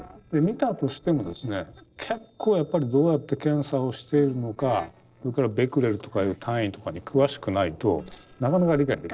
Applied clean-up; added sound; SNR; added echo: neural separator model SepFormer DNS4.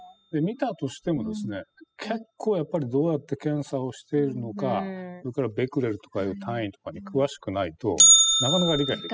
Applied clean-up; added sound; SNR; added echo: classical method spectral subtraction.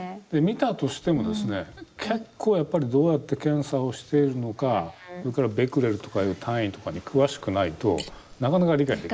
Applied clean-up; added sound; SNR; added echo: neural mask model Resemble Enhance denoiser.